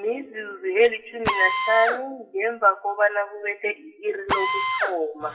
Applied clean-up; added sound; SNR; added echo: classical method WPE with log-MMSE.